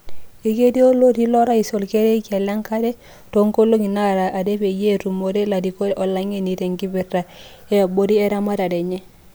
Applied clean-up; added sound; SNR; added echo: none; none; none; none.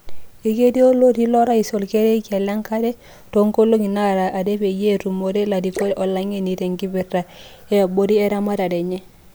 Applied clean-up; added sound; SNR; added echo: none; Drip / Splash, splatter; 19 dB; none.